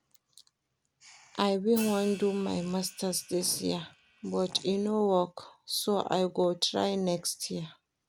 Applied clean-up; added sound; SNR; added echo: none; Hi-hat; 17 dB; none.